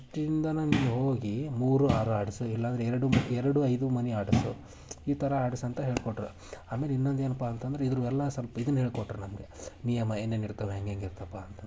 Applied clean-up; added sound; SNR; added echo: none; none; none; none.